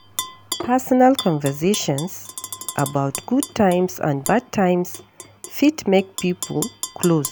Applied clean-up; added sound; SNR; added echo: none; Tap / Glass; 13 dB; none.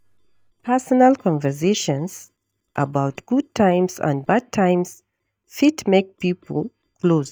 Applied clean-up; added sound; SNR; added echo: neural mask model DeepFilterNet 3.